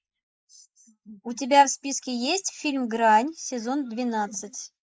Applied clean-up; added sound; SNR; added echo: neural mask model Resemble Enhance denoiser.